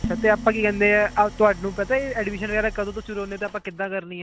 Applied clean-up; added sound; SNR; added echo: none; Idling + Dishes, pots, and pans; 12 dB; none.